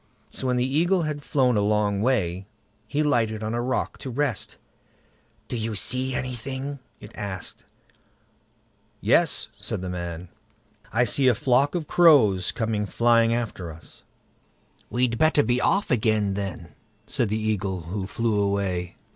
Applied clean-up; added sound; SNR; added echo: none; none; none; none.